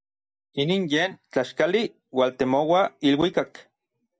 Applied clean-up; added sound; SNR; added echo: none; none; none; none.